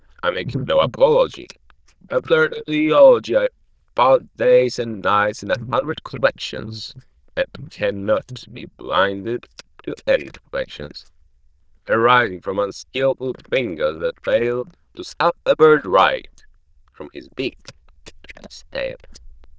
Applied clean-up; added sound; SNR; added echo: neural diffusion model UNIVERSE++.